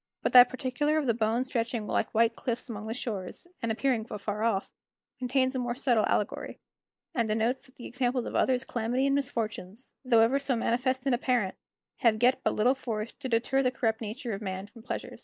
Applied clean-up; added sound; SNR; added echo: neural mask model Resemble Enhance denoiser.